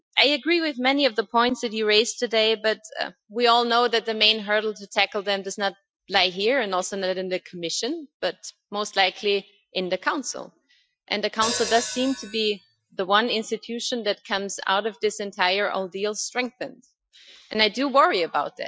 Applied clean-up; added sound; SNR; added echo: classical method Wiener filter.